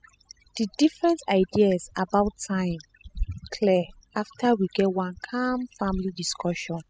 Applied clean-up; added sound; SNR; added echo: classical method spectral subtraction.